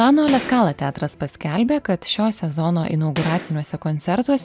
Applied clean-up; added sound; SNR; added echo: none; Gunshot, gunfire; 15 dB; none.